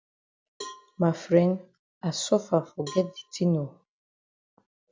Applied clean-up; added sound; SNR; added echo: none; Cowbell; 20 dB; none.